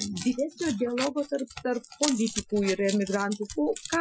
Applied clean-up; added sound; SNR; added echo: classical method Wiener filter.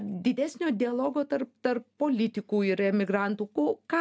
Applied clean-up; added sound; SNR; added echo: none; none; none; none.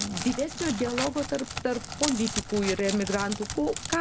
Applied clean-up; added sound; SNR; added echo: none; Crackle; 6 dB; none.